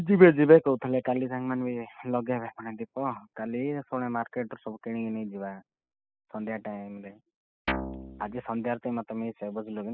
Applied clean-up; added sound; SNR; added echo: classical method spectral subtraction.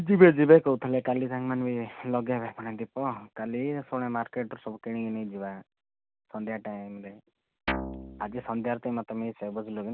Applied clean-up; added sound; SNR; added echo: none; Guitar; 7 dB; none.